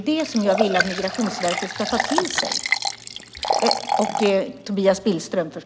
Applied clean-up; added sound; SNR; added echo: none; Liquid; 2 dB; none.